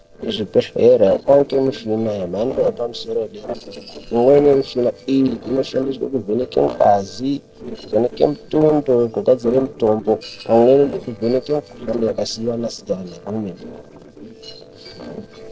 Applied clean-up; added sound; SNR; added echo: neural separator model SepFormer DNS4.